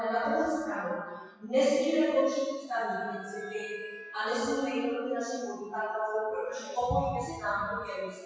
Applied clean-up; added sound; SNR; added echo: classical method WPE with log-MMSE.